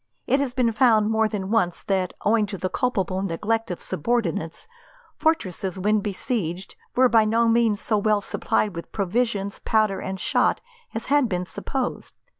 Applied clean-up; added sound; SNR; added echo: none; none; none; none.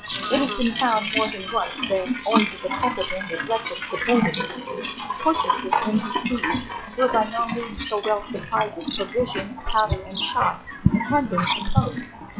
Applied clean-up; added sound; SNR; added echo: classical method log-MMSE.